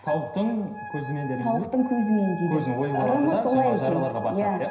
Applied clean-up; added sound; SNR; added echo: none; Wind instrument, woodwind instrument; 13 dB; reverberation time 0.9 s.